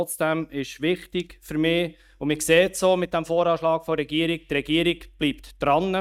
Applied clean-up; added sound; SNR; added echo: neural mask model DeepFilterNet 3.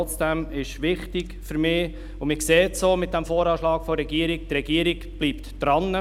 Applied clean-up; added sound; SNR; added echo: none; Mechanical fan; 12 dB; none.